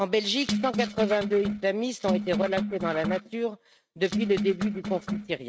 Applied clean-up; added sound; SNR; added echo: neural mask model RNNoise.